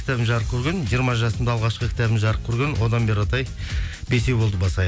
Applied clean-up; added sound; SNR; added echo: none; none; none; none.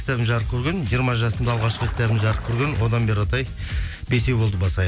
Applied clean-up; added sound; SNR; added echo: none; Splash, splatter; 17 dB; none.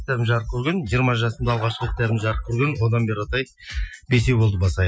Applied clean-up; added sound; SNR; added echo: classical method Wiener filter.